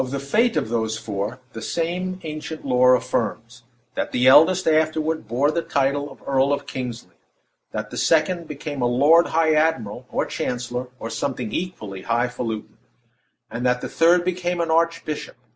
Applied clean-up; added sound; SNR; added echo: none; none; none; none.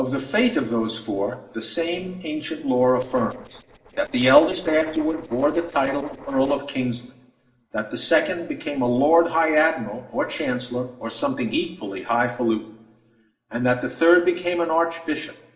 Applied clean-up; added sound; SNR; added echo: neural separator model SepFormer DNS4.